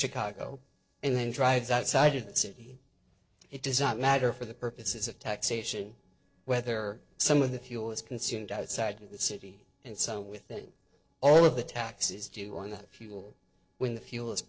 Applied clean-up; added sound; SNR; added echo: neural separator model SepFormer DNS4.